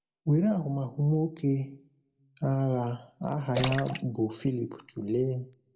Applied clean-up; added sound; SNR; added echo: none; Splash, splatter; 8 dB; reverberation time 0.3 s.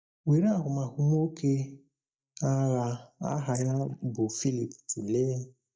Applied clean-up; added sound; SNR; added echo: neural mask model DeepFilterNet 3.